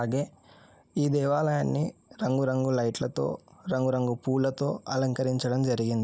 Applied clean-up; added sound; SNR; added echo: none; none; none; none.